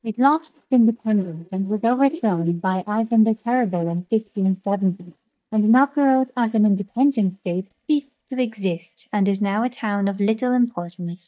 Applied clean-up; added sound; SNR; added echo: neural mask model DeepFilterNet 3.